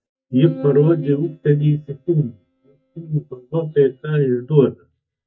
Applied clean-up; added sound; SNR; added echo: neural mask model DeepFilterNet 3.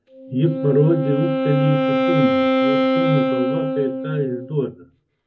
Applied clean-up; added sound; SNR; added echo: none; Wind instrument, woodwind instrument; -1 dB; reverberation time 0.3 s.